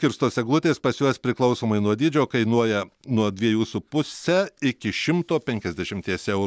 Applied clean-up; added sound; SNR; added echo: none; none; none; none.